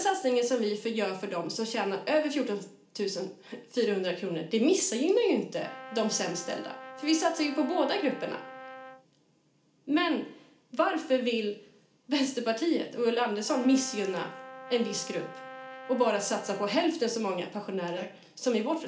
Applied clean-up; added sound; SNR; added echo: none; Brass instrument; 15 dB; reverberation time 0.4 s.